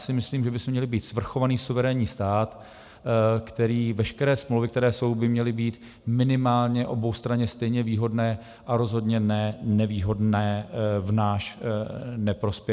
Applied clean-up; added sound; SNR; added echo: none; none; none; none.